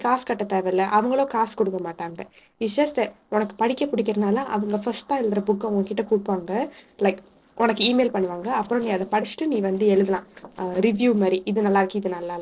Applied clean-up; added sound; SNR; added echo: neural separator model SepFormer DNS4.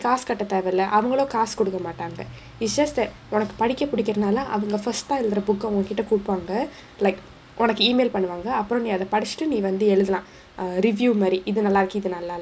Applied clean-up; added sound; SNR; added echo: none; none; none; none.